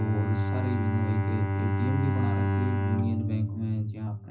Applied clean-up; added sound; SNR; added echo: none; Bowed string instrument; -2 dB; reverberation time 0.4 s.